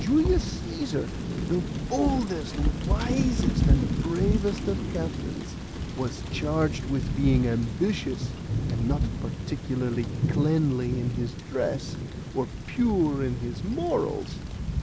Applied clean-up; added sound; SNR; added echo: none; Thunder / Rain; 0 dB; none.